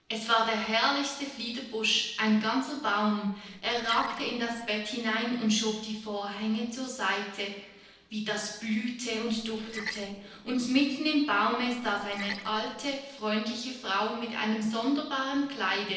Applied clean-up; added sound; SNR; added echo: neural separator model SepFormer DNS4.